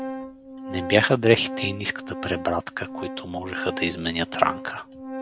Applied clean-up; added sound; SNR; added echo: none; Organ; 10 dB; none.